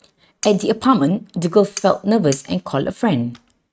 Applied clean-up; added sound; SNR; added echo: neural mask model RNNoise.